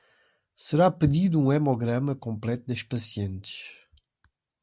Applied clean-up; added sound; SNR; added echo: none; none; none; none.